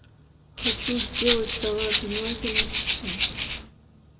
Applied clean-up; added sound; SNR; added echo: none; Rattle (instrument); -3 dB; reverberation time 1.5 s.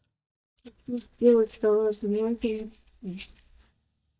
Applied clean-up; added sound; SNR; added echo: neural mask model DeepFilterNet 3.